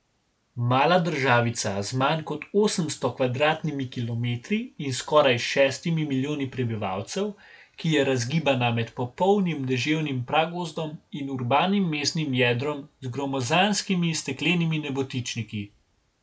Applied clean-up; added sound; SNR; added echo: none; none; none; none.